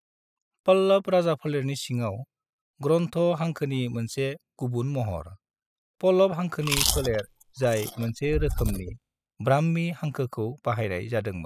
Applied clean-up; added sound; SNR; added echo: classical method spectral subtraction.